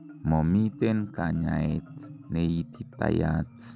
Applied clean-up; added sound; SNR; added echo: none; Marimba, xylophone; 18 dB; none.